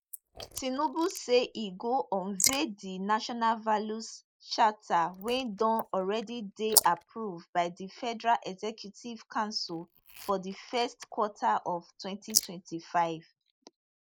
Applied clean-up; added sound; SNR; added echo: neural mask model Resemble Enhance denoiser.